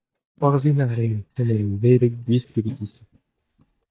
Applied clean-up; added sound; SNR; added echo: neural mask model DeepFilterNet 3.